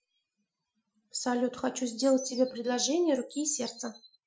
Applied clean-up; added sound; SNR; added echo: classical method Wiener filter.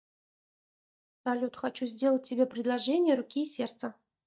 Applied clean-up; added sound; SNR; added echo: neural mask model DeepFilterNet 3.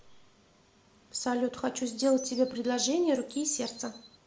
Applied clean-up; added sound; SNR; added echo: none; Bird; 17 dB; none.